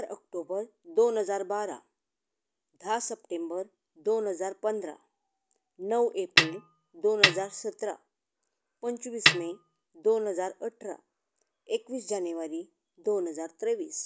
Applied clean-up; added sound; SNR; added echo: none; Snare drum; -5 dB; none.